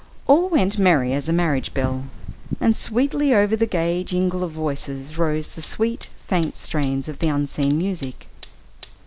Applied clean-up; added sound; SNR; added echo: none; Fire; 15 dB; none.